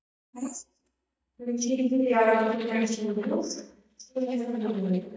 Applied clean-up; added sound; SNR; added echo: neural mask model DeepFilterNet 3.